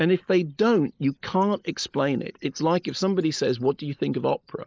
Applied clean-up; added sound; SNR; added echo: neural mask model Resemble Enhance denoiser.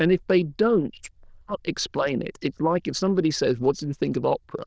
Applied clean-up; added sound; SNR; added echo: neural diffusion model UNIVERSE++.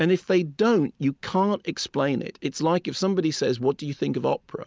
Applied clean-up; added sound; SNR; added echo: none; none; none; none.